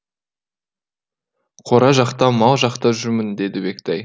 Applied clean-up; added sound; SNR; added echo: none; none; none; none.